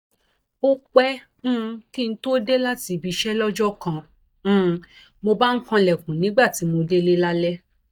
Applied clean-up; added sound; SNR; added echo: neural mask model DeepFilterNet 3.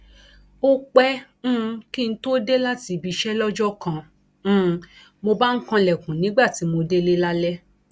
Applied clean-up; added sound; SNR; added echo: none; none; none; none.